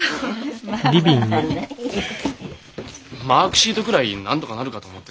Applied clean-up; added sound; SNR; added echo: none; none; none; none.